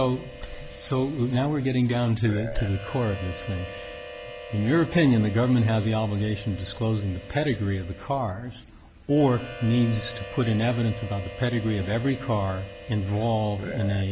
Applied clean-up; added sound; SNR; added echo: none; Harmonica + Burping, eructation; 15 dB; none.